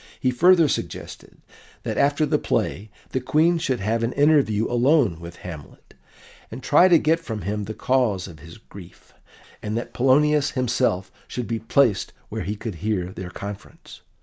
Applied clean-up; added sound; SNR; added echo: none; none; none; none.